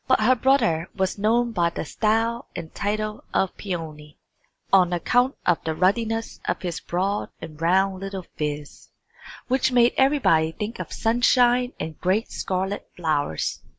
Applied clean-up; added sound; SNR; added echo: none; none; none; none.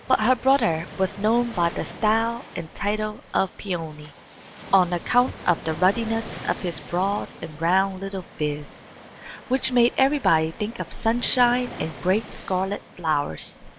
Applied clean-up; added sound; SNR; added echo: none; Waves, surf; 16 dB; none.